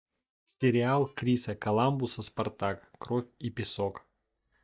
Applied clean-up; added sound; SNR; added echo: neural mask model DeepFilterNet 3.